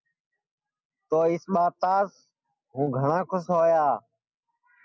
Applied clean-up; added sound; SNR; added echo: none; none; none; none.